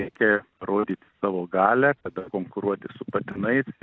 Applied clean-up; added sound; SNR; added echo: none; none; none; none.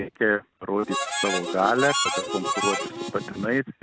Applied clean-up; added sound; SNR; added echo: none; Harmonica; 2 dB; none.